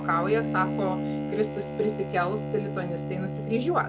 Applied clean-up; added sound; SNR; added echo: none; Bowed string instrument; 2 dB; none.